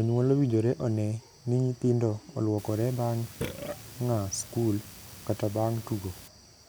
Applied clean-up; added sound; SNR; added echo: none; Burping, eructation; 14 dB; none.